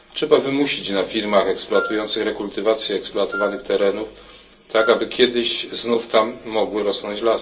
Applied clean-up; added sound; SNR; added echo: none; Wind instrument, woodwind instrument; 10 dB; reverberation time 0.2 s.